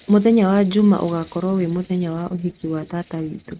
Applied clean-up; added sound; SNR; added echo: neural mask model RNNoise.